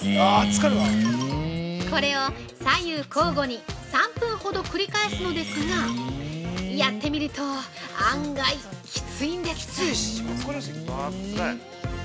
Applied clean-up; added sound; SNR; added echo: none; Brass instrument; 9 dB; none.